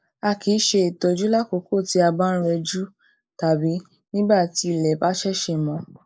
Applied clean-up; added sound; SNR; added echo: neural mask model Resemble Enhance denoiser.